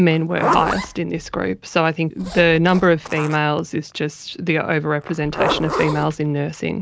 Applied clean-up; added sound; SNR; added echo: none; Zipper (clothing); 8 dB; none.